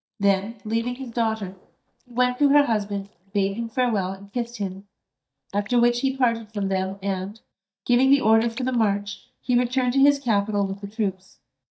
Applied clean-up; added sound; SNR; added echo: neural mask model DeepFilterNet 3.